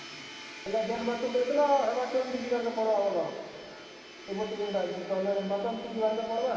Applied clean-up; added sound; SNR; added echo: none; Domestic sounds, home sounds; 14 dB; reverberation time 2.7 s.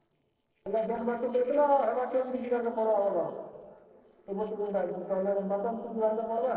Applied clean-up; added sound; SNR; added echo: neural separator model SepFormer DNS4.